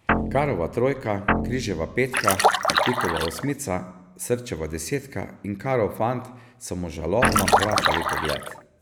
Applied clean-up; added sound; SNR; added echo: none; Splash, splatter + Guitar; -3 dB; none.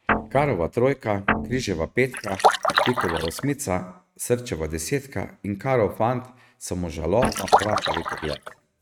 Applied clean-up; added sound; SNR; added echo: neural mask model RNNoise.